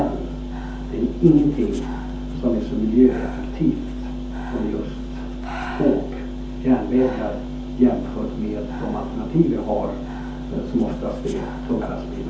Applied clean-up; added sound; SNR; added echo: none; Breathing; 19 dB; reverberation time 0.5 s.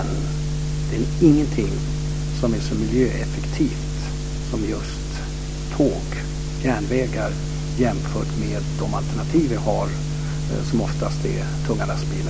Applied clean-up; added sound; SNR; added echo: none; none; none; none.